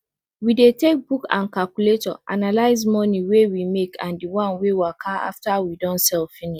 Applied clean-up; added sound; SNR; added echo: none; none; none; none.